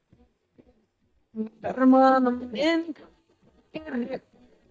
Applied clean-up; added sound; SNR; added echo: neural mask model DeepFilterNet 3.